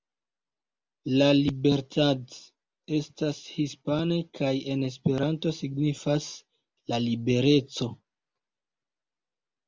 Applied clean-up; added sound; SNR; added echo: none; none; none; none.